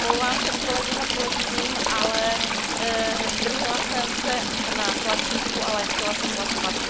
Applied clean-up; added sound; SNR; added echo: none; Stream / Trickle, dribble; -4 dB; none.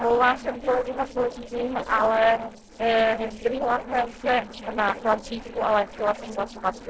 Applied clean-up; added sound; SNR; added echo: neural separator model SepFormer DNS4.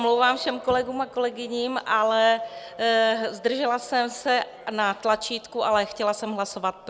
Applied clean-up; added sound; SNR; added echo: none; none; none; none.